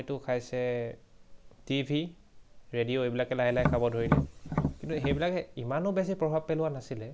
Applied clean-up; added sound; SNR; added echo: none; Tap; -1 dB; none.